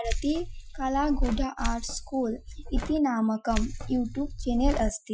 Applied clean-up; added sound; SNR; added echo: classical method Wiener filter.